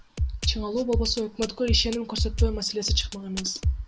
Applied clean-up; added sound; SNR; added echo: none; Drum kit; 0 dB; none.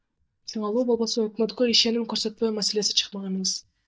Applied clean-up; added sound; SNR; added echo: neural mask model DeepFilterNet 3.